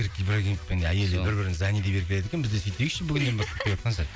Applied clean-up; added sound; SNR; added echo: none; none; none; none.